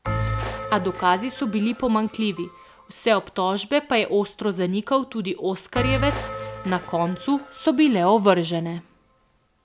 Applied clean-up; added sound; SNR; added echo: none; Bell; 10 dB; none.